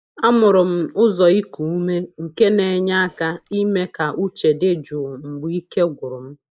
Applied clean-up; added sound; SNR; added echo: neural mask model Resemble Enhance denoiser.